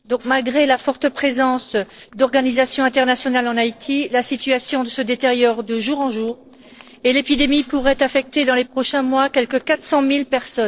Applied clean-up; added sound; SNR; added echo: neural separator model SepFormer DNS4.